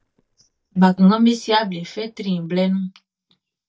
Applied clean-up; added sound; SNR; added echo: neural mask model DeepFilterNet 3.